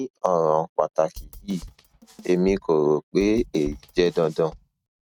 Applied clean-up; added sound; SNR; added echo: neural mask model RNNoise.